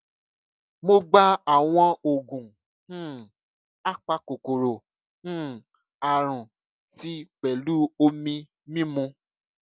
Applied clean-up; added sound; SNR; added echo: none; none; none; none.